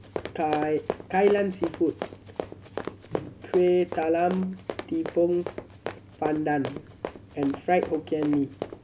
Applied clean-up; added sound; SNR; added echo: none; Run; 10 dB; none.